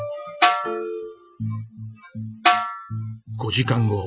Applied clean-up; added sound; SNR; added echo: classical method Wiener filter.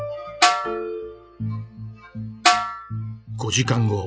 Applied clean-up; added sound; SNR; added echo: classical method log-MMSE.